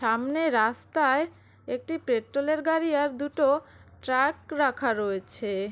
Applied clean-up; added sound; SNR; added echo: none; none; none; none.